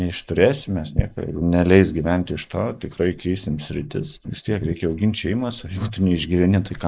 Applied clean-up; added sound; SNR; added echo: neural mask model Resemble Enhance denoiser.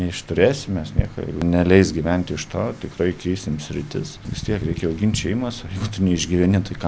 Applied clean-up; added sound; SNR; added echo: none; none; none; none.